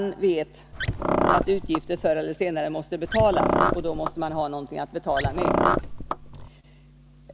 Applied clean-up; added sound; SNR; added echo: none; Car; -2 dB; none.